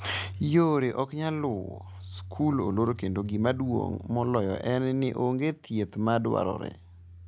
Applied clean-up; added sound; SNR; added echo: none; none; none; none.